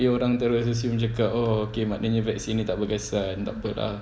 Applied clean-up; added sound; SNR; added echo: none; none; none; none.